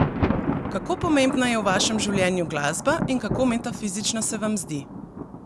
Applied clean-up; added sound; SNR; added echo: none; Thunder; 4 dB; none.